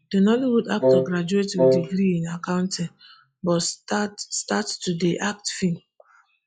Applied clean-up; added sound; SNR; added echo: classical method log-MMSE.